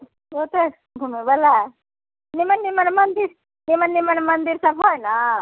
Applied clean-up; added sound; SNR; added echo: none; none; none; none.